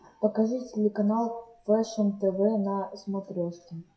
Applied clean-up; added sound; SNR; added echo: classical method WPE with log-MMSE.